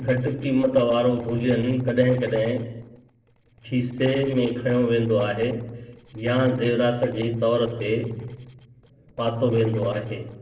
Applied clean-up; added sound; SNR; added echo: neural separator model SepFormer DNS4.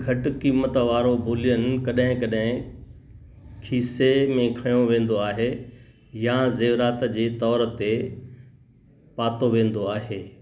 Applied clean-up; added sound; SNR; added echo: none; none; none; none.